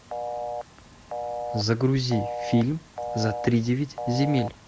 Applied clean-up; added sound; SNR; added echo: none; Telephone; 7 dB; none.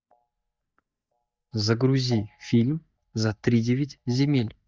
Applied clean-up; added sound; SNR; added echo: neural mask model DeepFilterNet 3.